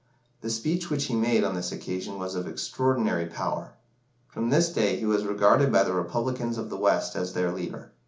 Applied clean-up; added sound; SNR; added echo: none; none; none; none.